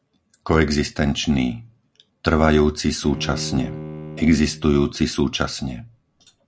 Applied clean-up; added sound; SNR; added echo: none; Bowed string instrument; 14 dB; none.